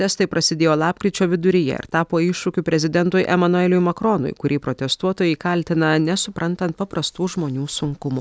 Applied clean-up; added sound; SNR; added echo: none; none; none; none.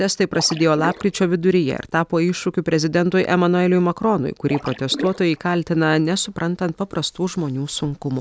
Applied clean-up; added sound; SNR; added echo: none; Splash, splatter; 13 dB; none.